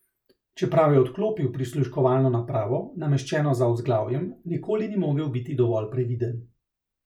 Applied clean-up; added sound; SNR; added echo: none; none; none; none.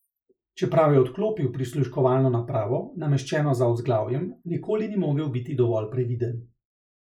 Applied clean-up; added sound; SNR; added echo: neural mask model Resemble Enhance denoiser.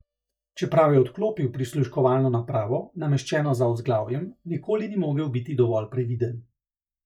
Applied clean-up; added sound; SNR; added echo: neural mask model DeepFilterNet 3.